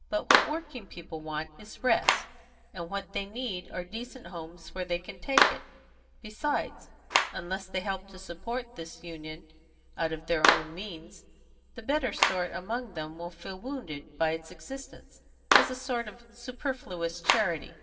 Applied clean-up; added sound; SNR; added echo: none; Clapping; -1 dB; reverberation time 1.6 s.